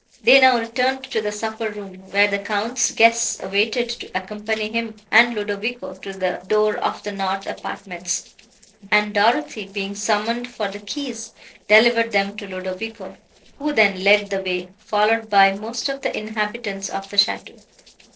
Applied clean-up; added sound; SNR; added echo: neural separator model SepFormer DNS4.